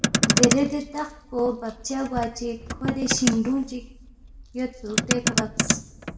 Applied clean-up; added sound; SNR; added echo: none; Motor vehicle (road); -1 dB; reverberation time 0.6 s.